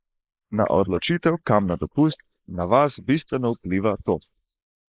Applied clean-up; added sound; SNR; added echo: neural mask model Resemble Enhance denoiser.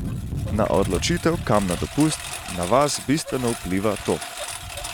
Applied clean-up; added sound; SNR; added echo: none; Engine; 7 dB; none.